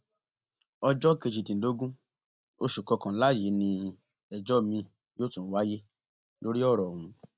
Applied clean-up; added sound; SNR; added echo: none; none; none; none.